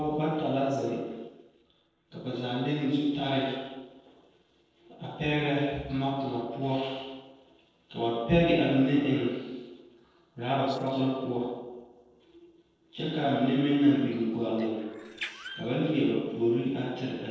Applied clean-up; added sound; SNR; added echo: neural separator model SepFormer DNS4.